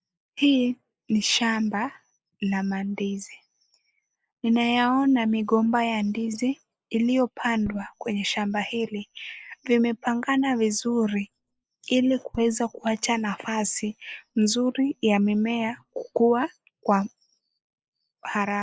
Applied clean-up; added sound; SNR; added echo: neural mask model Resemble Enhance denoiser.